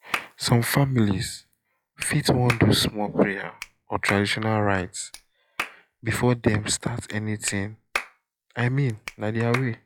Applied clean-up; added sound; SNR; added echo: classical method log-MMSE.